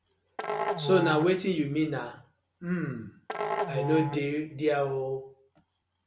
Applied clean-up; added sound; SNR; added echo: none; Musical instrument; 6 dB; none.